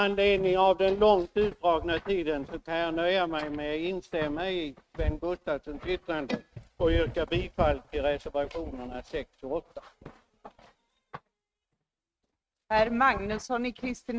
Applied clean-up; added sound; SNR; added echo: neural mask model RNNoise.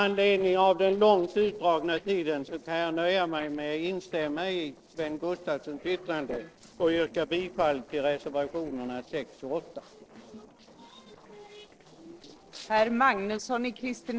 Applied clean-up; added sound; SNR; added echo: neural separator model SepFormer DNS4.